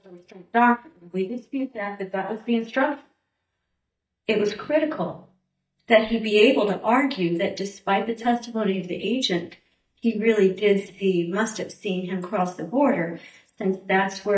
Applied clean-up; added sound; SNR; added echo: neural mask model DeepFilterNet 3.